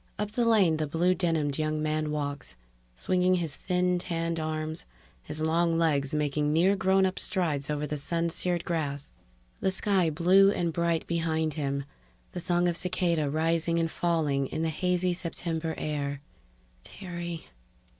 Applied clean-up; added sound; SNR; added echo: none; none; none; none.